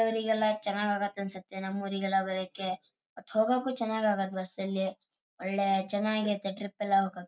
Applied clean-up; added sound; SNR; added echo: none; none; none; none.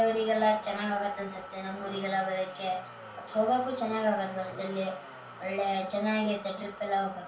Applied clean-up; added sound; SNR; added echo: none; Motor vehicle (road); 13 dB; reverberation time 0.3 s.